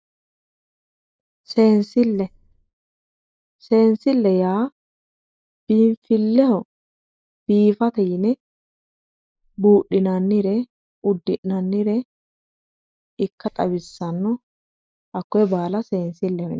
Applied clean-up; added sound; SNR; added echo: neural mask model Resemble Enhance denoiser.